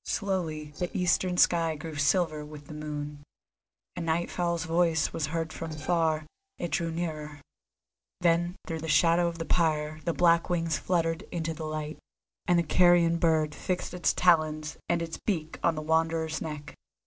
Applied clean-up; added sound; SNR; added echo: neural separator model SepFormer DNS4.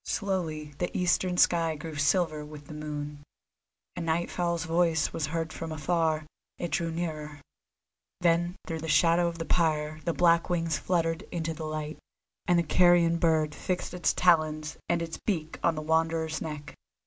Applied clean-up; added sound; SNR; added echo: none; none; none; none.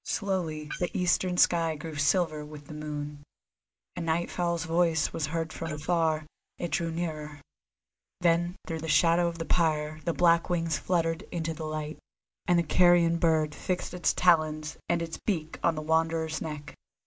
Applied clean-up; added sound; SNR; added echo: neural mask model Resemble Enhance denoiser.